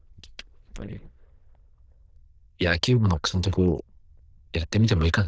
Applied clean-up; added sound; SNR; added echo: neural diffusion model UNIVERSE++.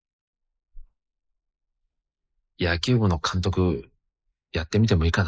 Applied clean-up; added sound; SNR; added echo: neural mask model Resemble Enhance denoiser.